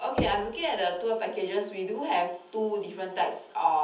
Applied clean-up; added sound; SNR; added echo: none; Knock / Wood; 11 dB; reverberation time 0.7 s.